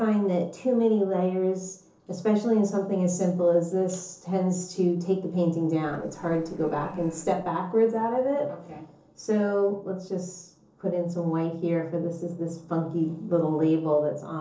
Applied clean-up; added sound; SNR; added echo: neural separator model SepFormer DNS4.